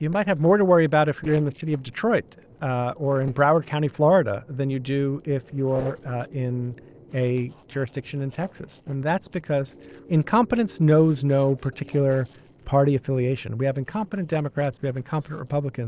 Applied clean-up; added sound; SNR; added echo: neural separator model SepFormer DNS4.